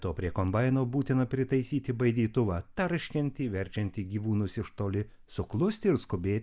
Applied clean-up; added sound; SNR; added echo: none; none; none; none.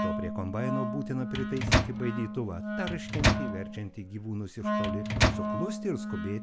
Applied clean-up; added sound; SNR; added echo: none; Wind instrument, woodwind instrument + Microwave oven; -5 dB; none.